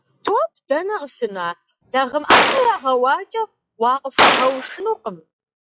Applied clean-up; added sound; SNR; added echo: classical method log-MMSE.